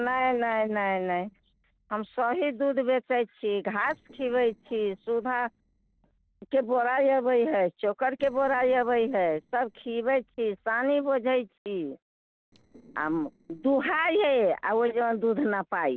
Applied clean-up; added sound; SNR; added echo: neural separator model SepFormer DNS4.